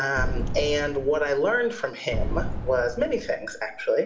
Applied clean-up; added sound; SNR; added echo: none; Boom; 4 dB; reverberation time 0.6 s.